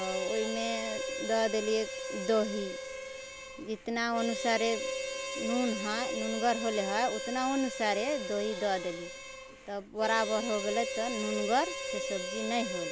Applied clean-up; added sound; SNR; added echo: none; Harmonica; 5 dB; none.